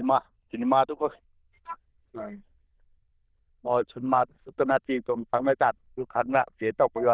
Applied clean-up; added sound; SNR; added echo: neural diffusion model UNIVERSE++.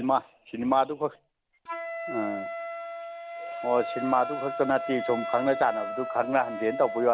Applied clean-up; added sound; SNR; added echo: none; Wind instrument, woodwind instrument; 7 dB; none.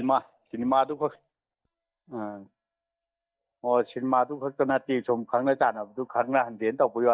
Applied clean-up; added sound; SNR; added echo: neural mask model DeepFilterNet 3.